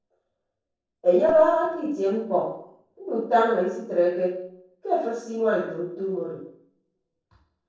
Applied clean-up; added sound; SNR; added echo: neural separator model SepFormer DNS4.